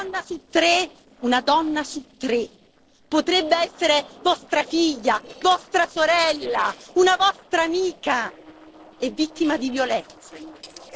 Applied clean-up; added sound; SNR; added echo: neural separator model SepFormer DNS4.